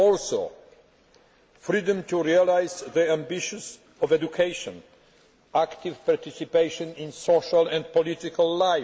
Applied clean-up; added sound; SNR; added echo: none; none; none; none.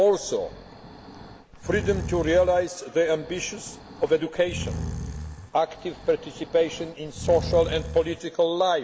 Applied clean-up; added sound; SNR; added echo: none; Breathing; 10 dB; none.